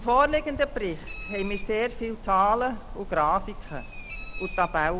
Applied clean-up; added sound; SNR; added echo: none; Bird; 5 dB; none.